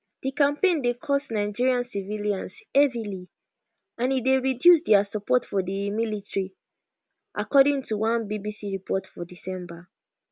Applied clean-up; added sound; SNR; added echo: none; none; none; none.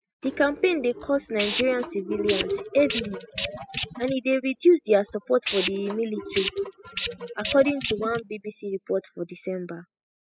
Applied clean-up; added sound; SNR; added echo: classical method spectral subtraction.